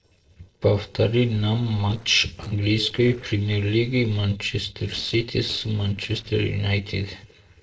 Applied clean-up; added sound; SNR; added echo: neural separator model SepFormer DNS4.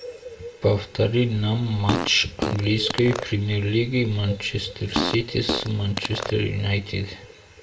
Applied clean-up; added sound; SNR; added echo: none; Fart; 6 dB; reverberation time 0.2 s.